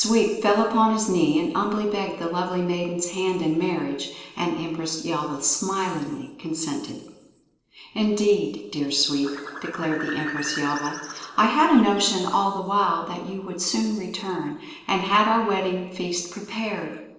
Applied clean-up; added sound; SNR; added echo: neural separator model SepFormer DNS4.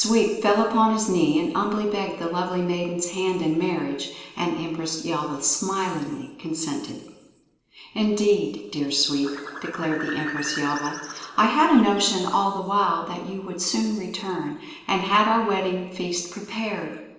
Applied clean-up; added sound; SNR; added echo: none; Bird; 11 dB; reverberation time 1.1 s.